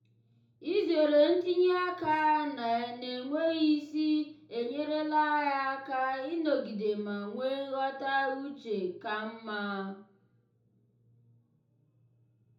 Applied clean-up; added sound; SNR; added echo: none; none; none; reverberation time 1.0 s.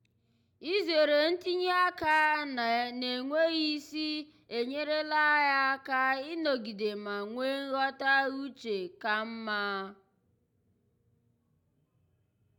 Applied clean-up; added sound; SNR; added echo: none; none; none; none.